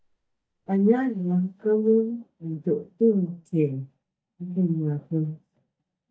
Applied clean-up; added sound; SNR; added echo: neural mask model DeepFilterNet 3.